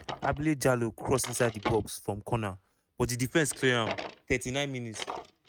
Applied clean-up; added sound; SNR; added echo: neural mask model RNNoise.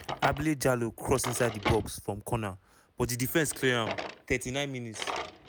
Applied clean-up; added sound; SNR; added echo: none; Drawer open or close; 9 dB; none.